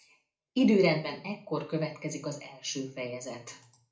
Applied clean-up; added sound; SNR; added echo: none; none; none; reverberation time 0.4 s.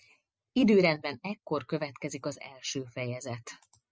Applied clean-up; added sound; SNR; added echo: none; none; none; none.